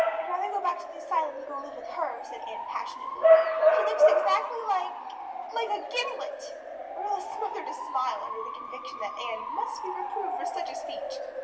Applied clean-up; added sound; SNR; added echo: none; Bark / Motor vehicle (road) / Siren; -5 dB; reverberation time 0.8 s.